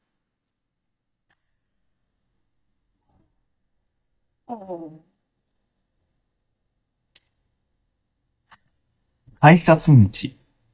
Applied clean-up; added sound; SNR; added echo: neural mask model DeepFilterNet 3.